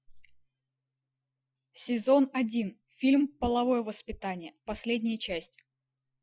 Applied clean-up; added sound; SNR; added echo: classical method Wiener filter.